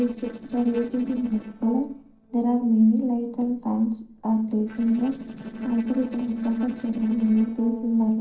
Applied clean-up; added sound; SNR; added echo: neural separator model SepFormer DNS4.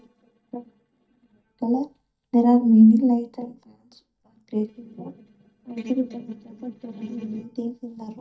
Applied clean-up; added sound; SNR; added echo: neural mask model DeepFilterNet 3.